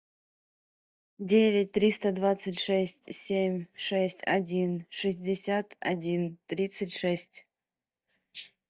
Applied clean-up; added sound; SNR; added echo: neural mask model DeepFilterNet 3.